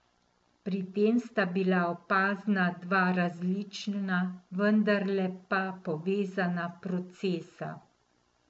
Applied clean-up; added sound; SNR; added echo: none; none; none; none.